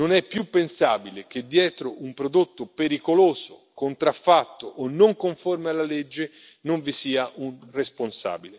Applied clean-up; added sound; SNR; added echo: none; none; none; none.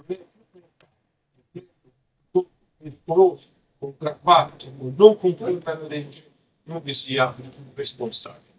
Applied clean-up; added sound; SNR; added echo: neural mask model DeepFilterNet 3.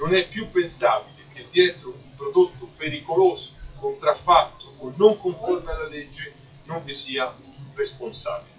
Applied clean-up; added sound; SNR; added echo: classical method WPE with log-MMSE.